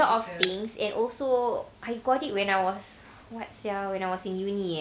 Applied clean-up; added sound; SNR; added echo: none; Shatter; 11 dB; none.